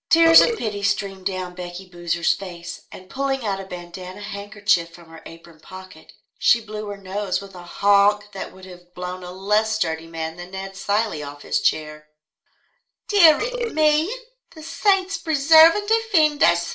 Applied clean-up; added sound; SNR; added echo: neural separator model SepFormer DNS4.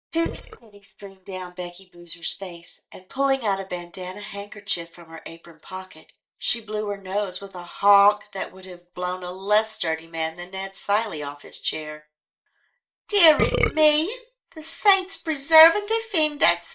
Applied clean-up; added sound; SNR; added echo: neural mask model DeepFilterNet 3.